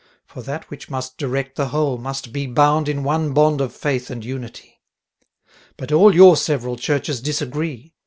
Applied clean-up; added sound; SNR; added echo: none; none; none; none.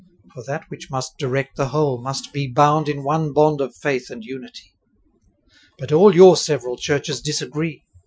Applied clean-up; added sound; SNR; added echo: classical method Wiener filter.